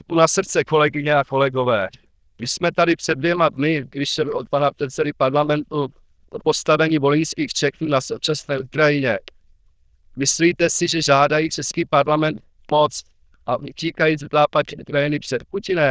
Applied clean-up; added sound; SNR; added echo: neural diffusion model UNIVERSE++.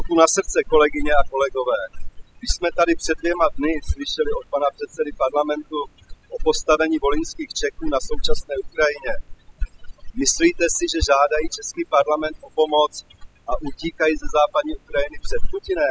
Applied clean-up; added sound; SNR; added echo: classical method spectral subtraction.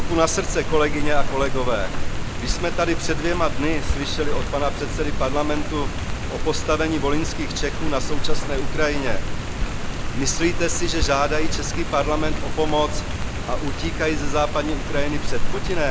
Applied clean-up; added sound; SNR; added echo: none; Rain; -3 dB; none.